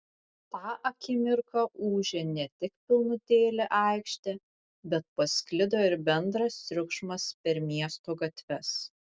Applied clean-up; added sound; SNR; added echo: none; none; none; none.